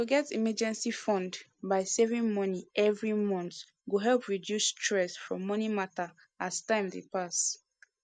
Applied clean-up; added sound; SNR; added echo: neural mask model DeepFilterNet 3.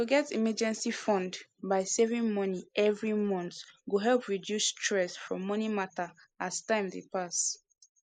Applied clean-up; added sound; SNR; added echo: neural mask model Resemble Enhance denoiser.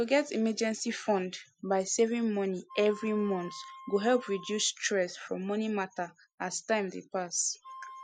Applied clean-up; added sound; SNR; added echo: classical method Wiener filter.